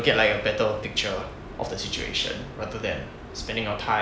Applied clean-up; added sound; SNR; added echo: none; none; none; none.